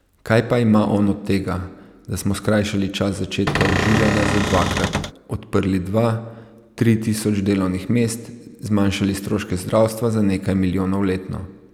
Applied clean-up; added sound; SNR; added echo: none; Cupboard open or close / Door; 0 dB; none.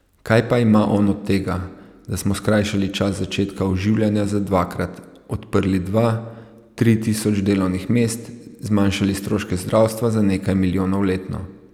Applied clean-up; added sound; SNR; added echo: none; none; none; none.